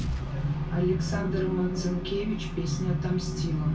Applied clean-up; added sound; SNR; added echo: none; Boom; 13 dB; reverberation time 0.3 s.